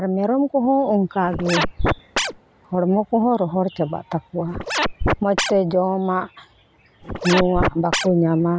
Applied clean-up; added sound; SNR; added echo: none; Scratching (performance technique); 2 dB; none.